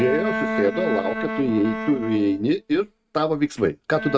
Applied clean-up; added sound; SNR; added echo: neural mask model RNNoise.